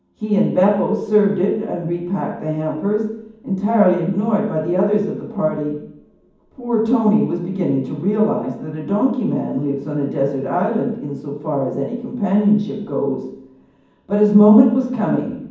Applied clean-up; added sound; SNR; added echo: none; none; none; reverberation time 1.2 s.